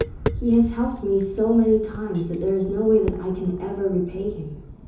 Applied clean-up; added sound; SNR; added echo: none; Tap; 11 dB; reverberation time 0.6 s.